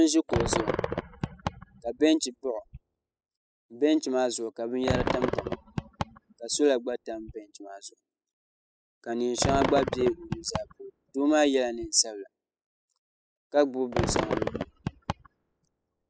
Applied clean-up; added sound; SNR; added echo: classical method spectral subtraction.